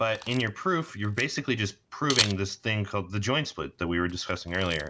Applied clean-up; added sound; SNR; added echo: none; Camera; 9 dB; none.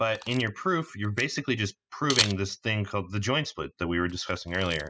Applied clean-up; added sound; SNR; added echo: classical method spectral subtraction.